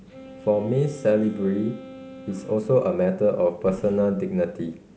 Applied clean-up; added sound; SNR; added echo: none; Wind instrument, woodwind instrument; 20 dB; none.